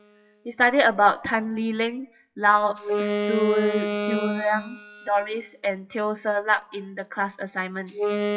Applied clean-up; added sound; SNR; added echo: classical method WPE with log-MMSE.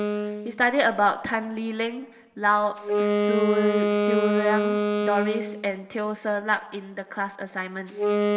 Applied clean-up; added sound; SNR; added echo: none; Wind instrument, woodwind instrument; 0 dB; reverberation time 1.3 s.